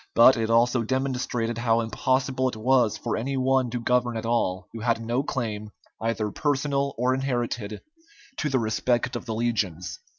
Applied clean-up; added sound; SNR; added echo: none; none; none; none.